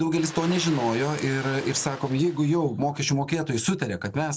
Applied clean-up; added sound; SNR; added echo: none; Ocean; 15 dB; none.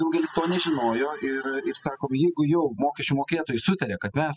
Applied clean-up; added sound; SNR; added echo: classical method spectral subtraction.